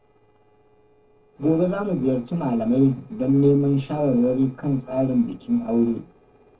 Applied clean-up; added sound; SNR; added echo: neural separator model SepFormer DNS4.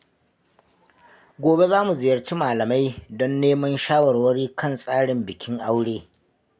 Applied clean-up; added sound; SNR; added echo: none; none; none; none.